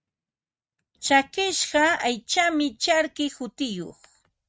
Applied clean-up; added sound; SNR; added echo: neural mask model RNNoise.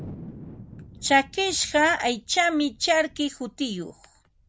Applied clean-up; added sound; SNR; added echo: none; Thunder; 19 dB; none.